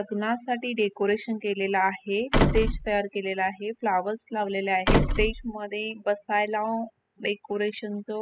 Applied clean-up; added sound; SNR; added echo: classical method spectral subtraction.